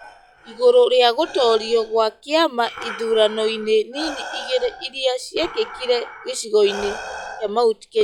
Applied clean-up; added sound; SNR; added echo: classical method log-MMSE.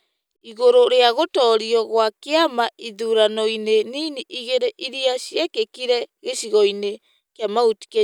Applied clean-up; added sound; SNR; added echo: none; none; none; none.